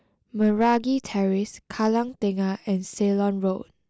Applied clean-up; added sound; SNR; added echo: none; none; none; none.